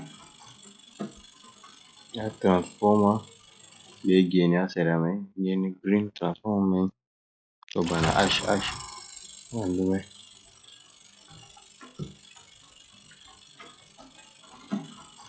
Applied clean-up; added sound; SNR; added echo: classical method log-MMSE.